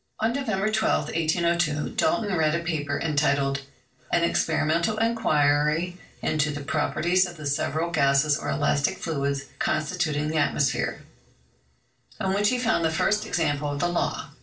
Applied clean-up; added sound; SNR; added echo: neural separator model SepFormer DNS4.